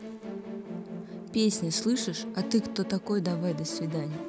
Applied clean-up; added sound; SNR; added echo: none; Musical instrument; 8 dB; none.